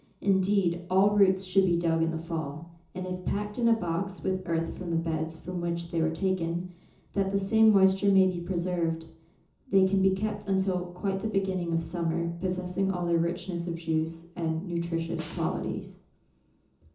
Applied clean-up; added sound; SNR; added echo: none; Snare drum; 19 dB; reverberation time 0.6 s.